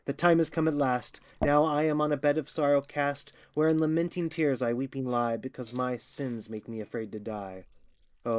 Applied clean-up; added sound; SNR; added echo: neural mask model Resemble Enhance denoiser.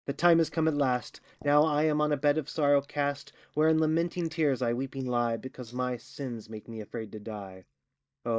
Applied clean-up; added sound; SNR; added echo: neural mask model DeepFilterNet 3.